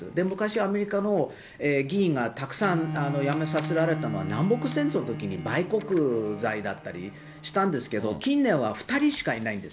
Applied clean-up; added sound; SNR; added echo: none; Bowed string instrument; 11 dB; none.